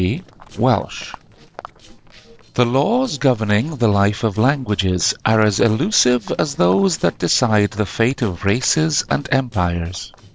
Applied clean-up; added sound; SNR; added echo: neural separator model SepFormer DNS4.